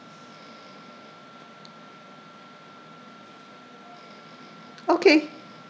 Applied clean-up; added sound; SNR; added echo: none; none; none; none.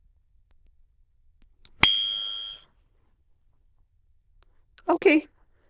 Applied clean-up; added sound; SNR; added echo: neural diffusion model UNIVERSE++.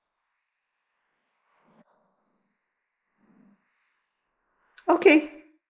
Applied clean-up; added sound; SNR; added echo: neural mask model Resemble Enhance denoiser.